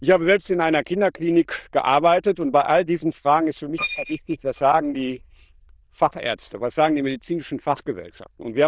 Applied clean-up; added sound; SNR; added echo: neural diffusion model UNIVERSE++.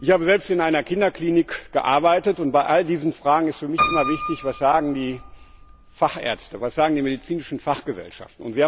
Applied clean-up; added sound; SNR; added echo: none; Piano; 12 dB; none.